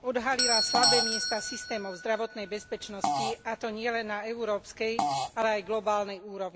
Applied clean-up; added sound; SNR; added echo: none; Fart + Doorbell; 1 dB; none.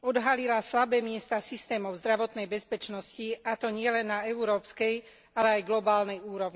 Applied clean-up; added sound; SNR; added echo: none; none; none; none.